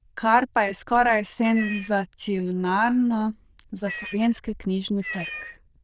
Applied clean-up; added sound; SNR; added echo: neural diffusion model UNIVERSE++.